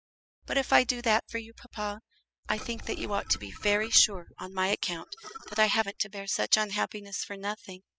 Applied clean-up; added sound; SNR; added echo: classical method spectral subtraction.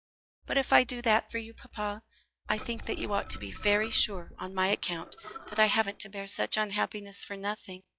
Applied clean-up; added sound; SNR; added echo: classical method log-MMSE.